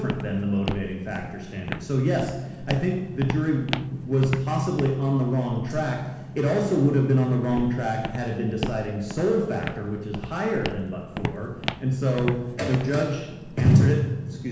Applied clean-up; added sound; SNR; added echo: none; Walk, footsteps; 11 dB; reverberation time 1.1 s.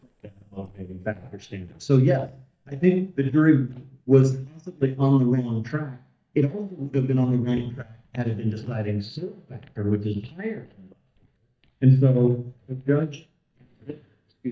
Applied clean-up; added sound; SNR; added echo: neural mask model DeepFilterNet 3.